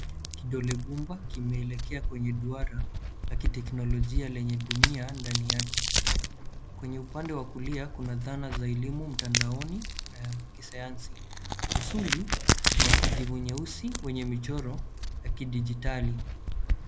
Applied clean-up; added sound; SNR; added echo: none; Crack; -4 dB; none.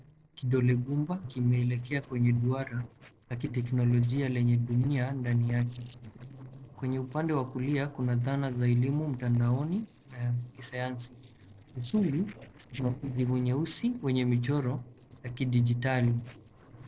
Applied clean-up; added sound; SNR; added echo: neural separator model SepFormer DNS4.